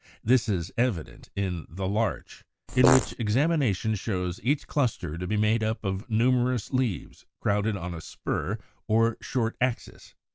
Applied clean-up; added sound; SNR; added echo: none; Fart; -1 dB; none.